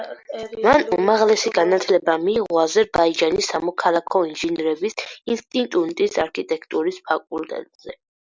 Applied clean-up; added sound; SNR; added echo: none; none; none; none.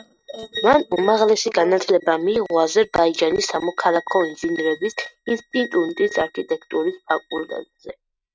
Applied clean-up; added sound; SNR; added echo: neural mask model RNNoise.